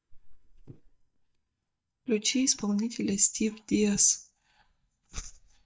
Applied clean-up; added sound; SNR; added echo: neural mask model DeepFilterNet 3.